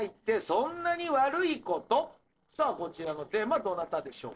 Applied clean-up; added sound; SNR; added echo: neural separator model SepFormer DNS4.